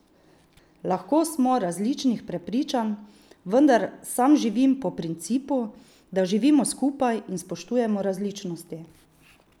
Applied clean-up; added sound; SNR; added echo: none; none; none; none.